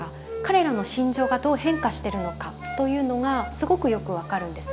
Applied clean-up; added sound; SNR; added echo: none; Wind instrument, woodwind instrument; 11 dB; none.